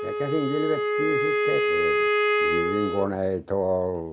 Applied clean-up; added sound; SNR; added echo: none; Wind instrument, woodwind instrument; -3 dB; none.